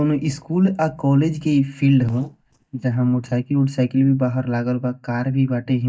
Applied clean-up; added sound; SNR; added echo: neural mask model DeepFilterNet 3.